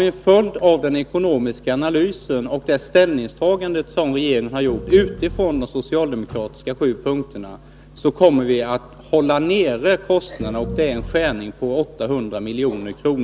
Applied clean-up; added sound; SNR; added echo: none; Piano; 10 dB; none.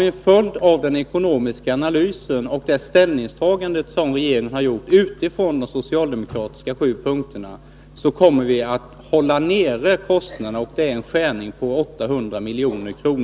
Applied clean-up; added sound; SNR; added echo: none; none; none; none.